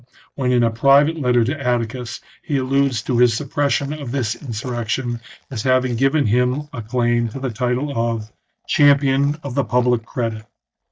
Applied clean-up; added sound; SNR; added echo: neural mask model DeepFilterNet 3.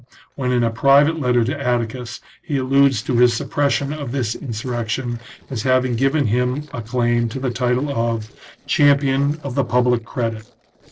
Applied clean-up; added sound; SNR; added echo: neural separator model SepFormer DNS4.